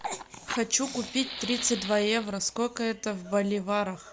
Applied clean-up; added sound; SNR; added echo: none; Fire; 13 dB; none.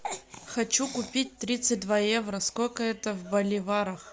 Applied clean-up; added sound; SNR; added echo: none; none; none; none.